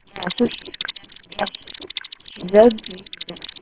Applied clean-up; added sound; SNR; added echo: neural separator model SepFormer WHAMR!.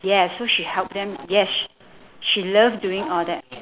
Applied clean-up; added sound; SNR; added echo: none; none; none; none.